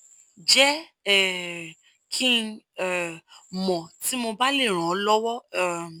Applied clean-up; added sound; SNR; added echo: none; none; none; none.